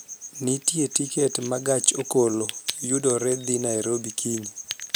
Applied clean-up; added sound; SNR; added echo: none; Crack; 15 dB; none.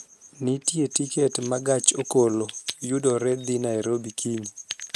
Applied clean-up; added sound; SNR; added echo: neural mask model RNNoise.